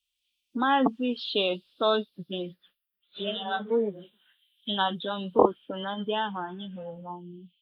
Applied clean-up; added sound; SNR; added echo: neural mask model Resemble Enhance denoiser.